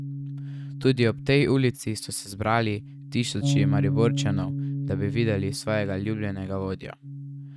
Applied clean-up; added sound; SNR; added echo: neural mask model RNNoise.